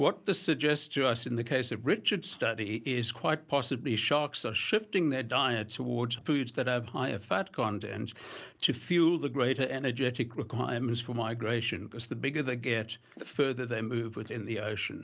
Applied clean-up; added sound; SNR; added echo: none; none; none; none.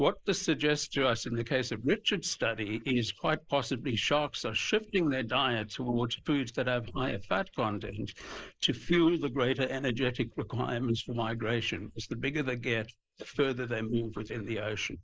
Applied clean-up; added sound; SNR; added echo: neural mask model Resemble Enhance denoiser.